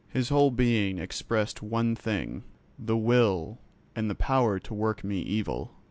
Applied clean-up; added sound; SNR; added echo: none; none; none; none.